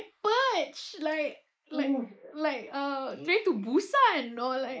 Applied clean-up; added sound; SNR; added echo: neural mask model Resemble Enhance denoiser.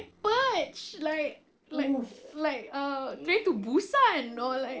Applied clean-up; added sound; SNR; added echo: neural separator model SepFormer DNS4.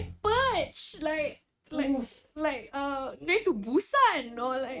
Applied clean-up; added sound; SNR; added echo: neural mask model RNNoise.